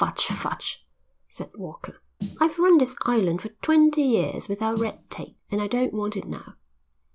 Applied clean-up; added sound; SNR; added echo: none; Snare drum; 16 dB; none.